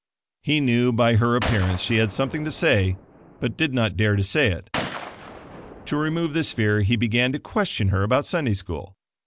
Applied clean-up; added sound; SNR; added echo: none; Gunshot, gunfire; 14 dB; none.